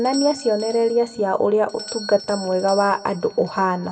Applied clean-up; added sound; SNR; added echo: none; Doorbell; 16 dB; reverberation time 1.1 s.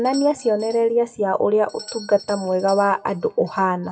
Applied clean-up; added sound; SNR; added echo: classical method WPE with log-MMSE.